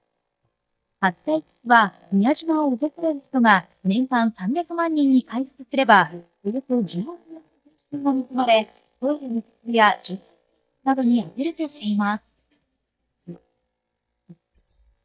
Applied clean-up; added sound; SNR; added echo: neural mask model DeepFilterNet 3.